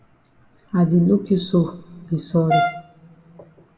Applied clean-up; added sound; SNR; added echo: none; Brass instrument; 1 dB; reverberation time 1.4 s.